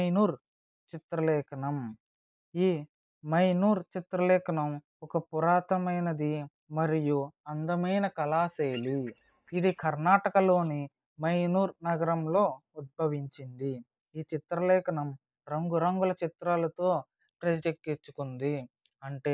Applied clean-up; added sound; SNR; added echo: neural mask model DeepFilterNet 3.